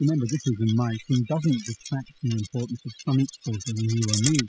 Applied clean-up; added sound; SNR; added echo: classical method spectral subtraction.